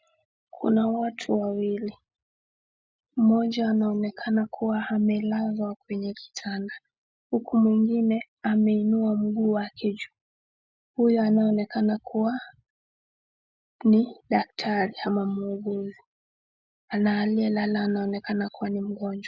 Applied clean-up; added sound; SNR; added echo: none; none; none; none.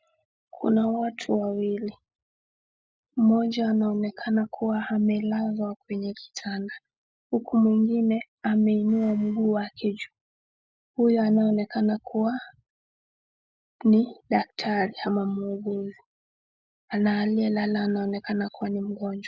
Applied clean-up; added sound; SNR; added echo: neural separator model SepFormer DNS4.